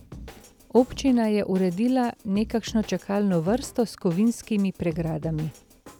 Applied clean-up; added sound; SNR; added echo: none; Drum kit; 19 dB; none.